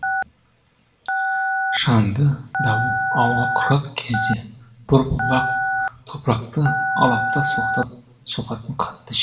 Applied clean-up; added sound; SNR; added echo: none; Telephone; 1 dB; reverberation time 1.0 s.